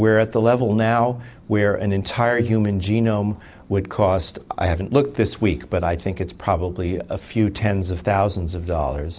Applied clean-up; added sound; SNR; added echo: none; none; none; none.